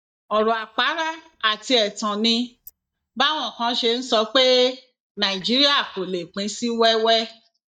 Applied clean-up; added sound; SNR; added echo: neural mask model DeepFilterNet 3.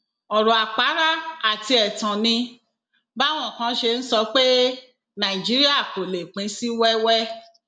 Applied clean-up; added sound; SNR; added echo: none; none; none; none.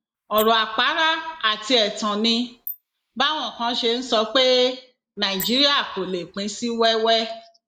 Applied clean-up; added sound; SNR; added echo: neural mask model Resemble Enhance denoiser.